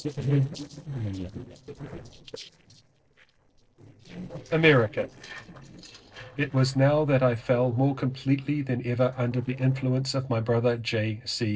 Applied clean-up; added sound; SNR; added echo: neural separator model SepFormer DNS4.